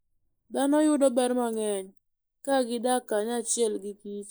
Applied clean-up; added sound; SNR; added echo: neural mask model Resemble Enhance denoiser.